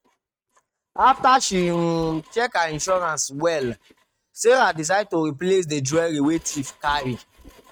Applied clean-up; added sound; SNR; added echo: neural mask model RNNoise.